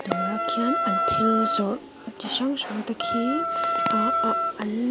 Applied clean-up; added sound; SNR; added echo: none; Wind instrument, woodwind instrument; -2 dB; none.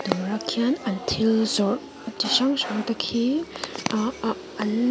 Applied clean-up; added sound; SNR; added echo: none; none; none; none.